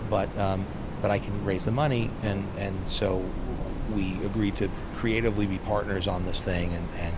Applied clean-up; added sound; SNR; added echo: none; Train; 4 dB; none.